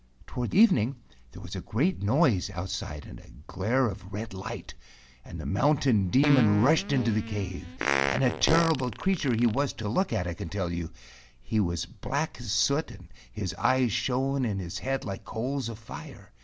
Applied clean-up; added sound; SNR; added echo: none; Fart; 4 dB; none.